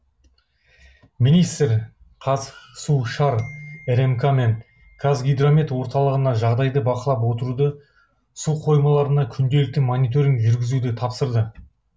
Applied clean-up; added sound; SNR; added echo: none; none; none; none.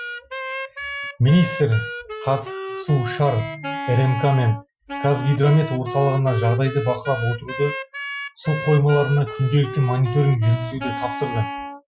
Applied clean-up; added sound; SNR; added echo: classical method Wiener filter.